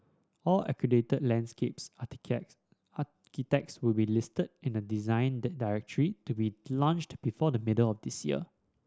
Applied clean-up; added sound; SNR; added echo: none; none; none; none.